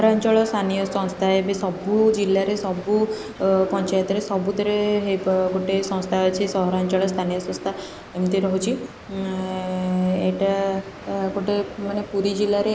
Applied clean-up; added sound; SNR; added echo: none; Water; 18 dB; none.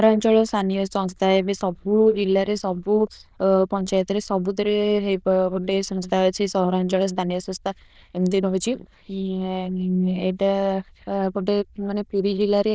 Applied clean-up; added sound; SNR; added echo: neural diffusion model UNIVERSE++.